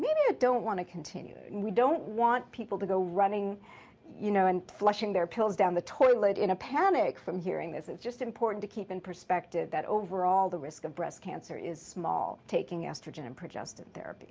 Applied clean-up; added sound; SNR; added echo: none; none; none; none.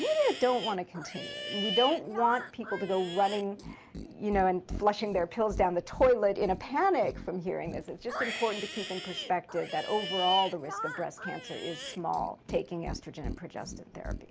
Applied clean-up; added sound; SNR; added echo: none; Livestock, farm animals, working animals; 9 dB; none.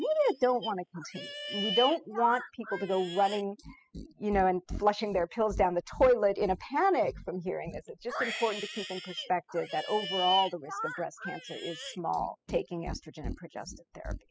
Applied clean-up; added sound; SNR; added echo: classical method spectral subtraction.